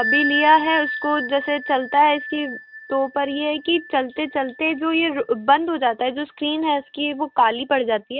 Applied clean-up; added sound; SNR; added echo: none; Bell; 10 dB; none.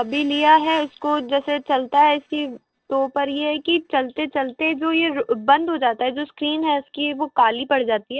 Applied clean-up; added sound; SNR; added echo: neural separator model SepFormer DNS4.